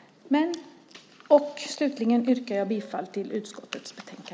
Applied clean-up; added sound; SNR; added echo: none; none; none; none.